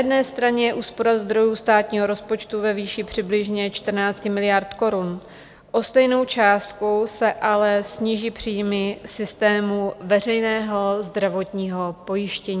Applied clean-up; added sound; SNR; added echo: none; none; none; none.